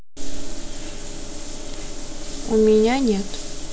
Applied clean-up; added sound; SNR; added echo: none; none; none; none.